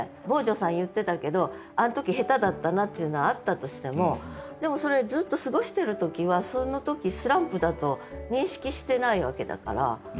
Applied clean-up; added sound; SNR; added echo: none; none; none; none.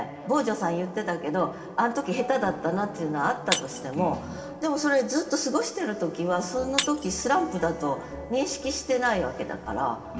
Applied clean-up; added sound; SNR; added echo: none; Shatter; 11 dB; reverberation time 2.2 s.